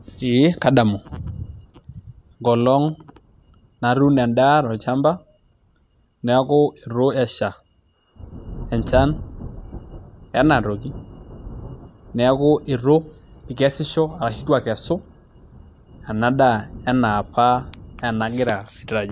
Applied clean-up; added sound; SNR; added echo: none; Thunder; 16 dB; none.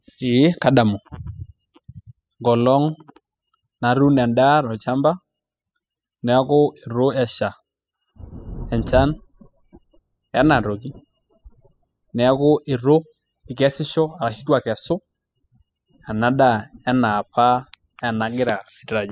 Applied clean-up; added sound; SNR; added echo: classical method spectral subtraction.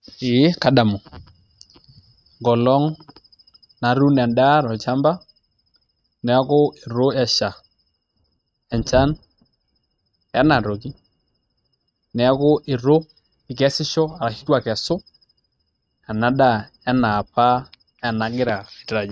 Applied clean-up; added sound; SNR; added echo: neural mask model RNNoise.